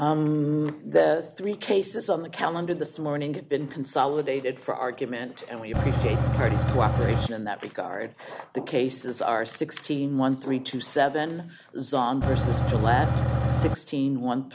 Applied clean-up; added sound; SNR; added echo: none; Engine / Truck / Car; -4 dB; none.